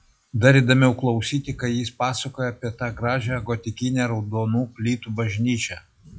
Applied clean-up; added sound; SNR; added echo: classical method log-MMSE.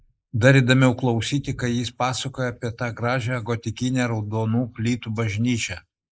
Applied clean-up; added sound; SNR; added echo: neural mask model Resemble Enhance denoiser.